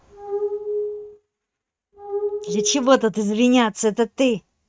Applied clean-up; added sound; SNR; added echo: neural mask model RNNoise.